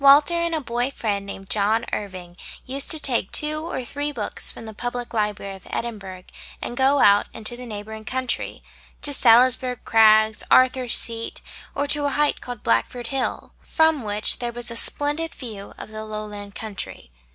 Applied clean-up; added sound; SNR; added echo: none; none; none; none.